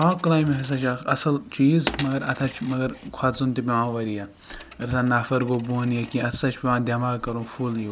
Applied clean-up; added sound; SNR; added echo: none; Coin (dropping); 17 dB; none.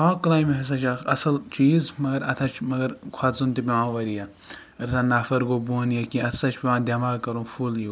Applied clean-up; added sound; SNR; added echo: none; none; none; none.